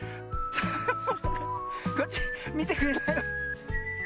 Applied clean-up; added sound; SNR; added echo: none; none; none; none.